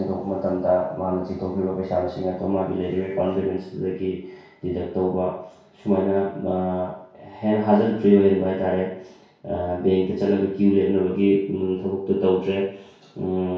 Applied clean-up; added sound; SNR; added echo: none; none; none; reverberation time 0.6 s.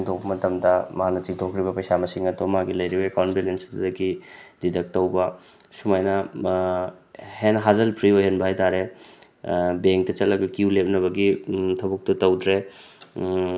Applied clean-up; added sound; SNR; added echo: none; none; none; none.